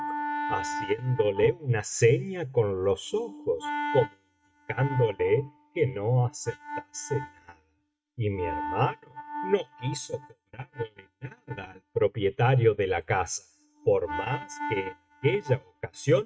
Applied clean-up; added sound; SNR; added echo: neural mask model RNNoise.